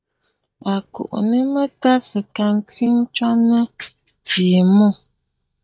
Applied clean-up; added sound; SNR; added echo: neural mask model DeepFilterNet 3.